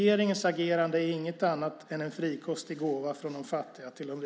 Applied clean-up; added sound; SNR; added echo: none; none; none; none.